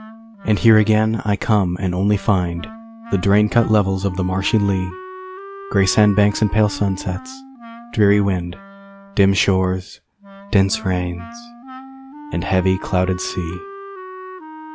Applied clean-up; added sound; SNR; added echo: none; Wind instrument, woodwind instrument; 16 dB; none.